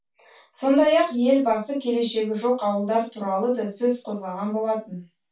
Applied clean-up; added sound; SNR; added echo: none; none; none; reverberation time 0.2 s.